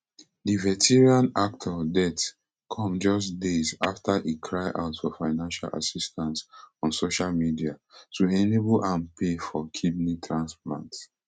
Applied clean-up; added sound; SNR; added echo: neural mask model RNNoise.